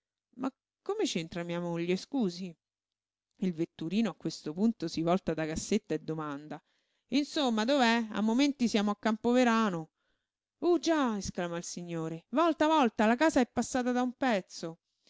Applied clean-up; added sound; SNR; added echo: none; none; none; none.